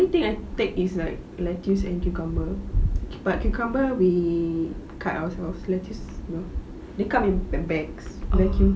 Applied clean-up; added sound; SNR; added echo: none; none; none; none.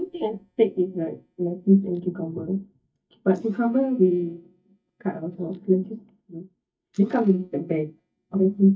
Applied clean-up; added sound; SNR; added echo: neural mask model DeepFilterNet 3.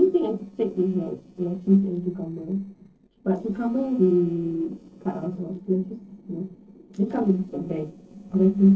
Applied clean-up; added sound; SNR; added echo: neural separator model SepFormer DNS4.